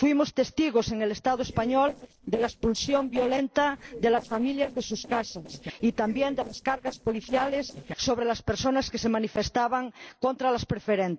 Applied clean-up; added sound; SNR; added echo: neural separator model SepFormer DNS4.